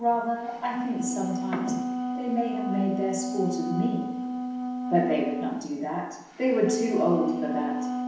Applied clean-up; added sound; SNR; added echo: none; Wind instrument, woodwind instrument; 3 dB; reverberation time 0.9 s.